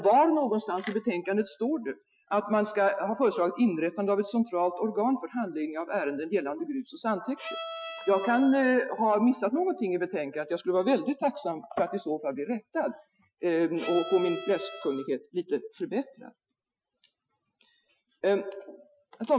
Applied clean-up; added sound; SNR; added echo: classical method Wiener filter.